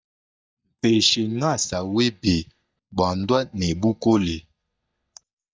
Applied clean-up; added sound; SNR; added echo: neural mask model DeepFilterNet 3.